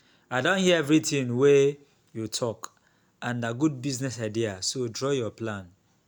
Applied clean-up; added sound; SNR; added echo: none; none; none; none.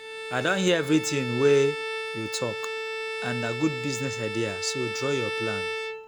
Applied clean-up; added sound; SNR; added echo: none; Bowed string instrument; 5 dB; none.